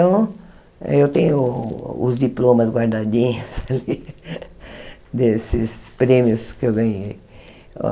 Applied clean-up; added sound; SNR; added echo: none; none; none; none.